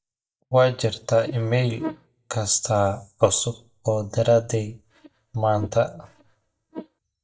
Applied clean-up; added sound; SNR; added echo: neural mask model DeepFilterNet 3.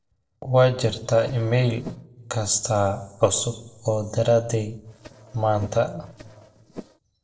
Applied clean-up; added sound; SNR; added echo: neural separator model SepFormer DNS4.